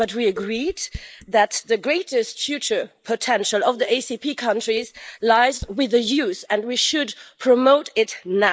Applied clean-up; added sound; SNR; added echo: neural mask model Resemble Enhance denoiser.